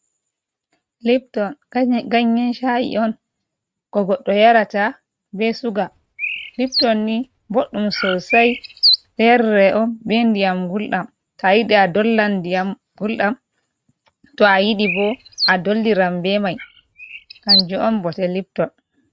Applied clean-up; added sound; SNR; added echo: neural mask model RNNoise.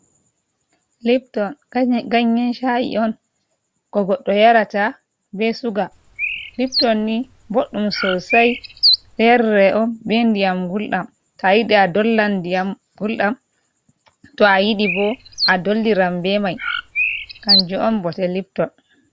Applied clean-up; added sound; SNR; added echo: none; Bird; 4 dB; none.